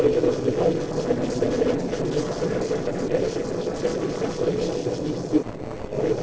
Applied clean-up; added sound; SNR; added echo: neural separator model SepFormer DNS4.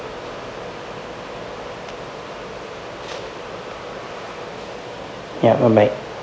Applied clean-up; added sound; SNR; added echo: none; none; none; none.